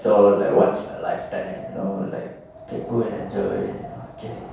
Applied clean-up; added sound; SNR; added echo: none; Wind; 16 dB; reverberation time 0.7 s.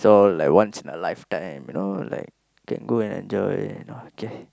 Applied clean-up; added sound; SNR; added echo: none; none; none; none.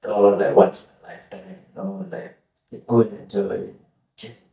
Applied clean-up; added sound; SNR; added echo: neural mask model DeepFilterNet 3.